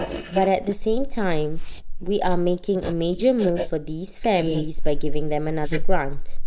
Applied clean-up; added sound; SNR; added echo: neural mask model Resemble Enhance denoiser.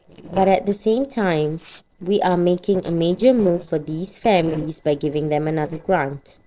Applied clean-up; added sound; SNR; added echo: neural separator model SepFormer DNS4.